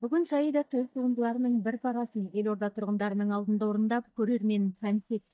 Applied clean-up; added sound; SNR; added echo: neural mask model DeepFilterNet 3.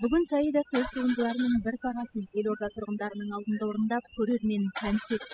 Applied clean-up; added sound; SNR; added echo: classical method spectral subtraction.